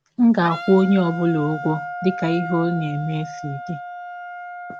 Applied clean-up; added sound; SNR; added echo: none; Wind instrument, woodwind instrument; 10 dB; none.